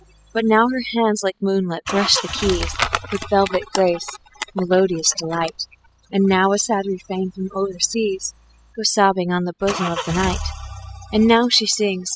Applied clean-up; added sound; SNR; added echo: classical method spectral subtraction.